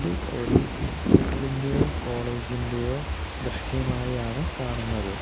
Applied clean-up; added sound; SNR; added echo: none; Fireworks / Ocean; -3 dB; none.